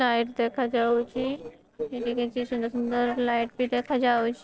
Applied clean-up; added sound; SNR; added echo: neural separator model SepFormer DNS4.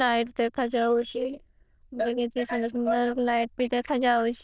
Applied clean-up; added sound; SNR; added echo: neural diffusion model UNIVERSE++.